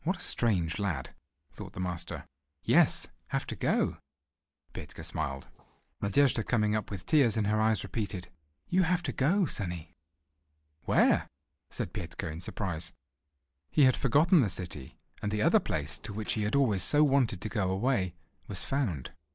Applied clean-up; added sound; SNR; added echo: neural mask model Resemble Enhance denoiser.